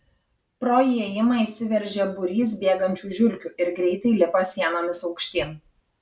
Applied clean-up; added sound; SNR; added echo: none; none; none; none.